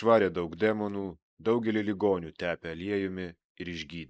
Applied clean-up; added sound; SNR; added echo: neural mask model Resemble Enhance denoiser.